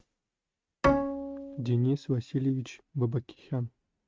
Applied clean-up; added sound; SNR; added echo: neural mask model RNNoise.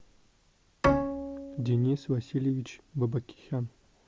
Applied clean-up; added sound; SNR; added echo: none; Bowed string instrument; 1 dB; none.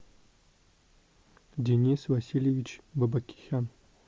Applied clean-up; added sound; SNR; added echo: none; none; none; none.